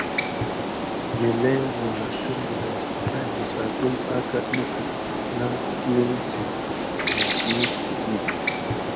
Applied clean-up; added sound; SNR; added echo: none; Bird; -4 dB; none.